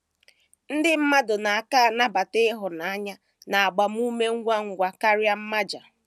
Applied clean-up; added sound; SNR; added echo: none; none; none; none.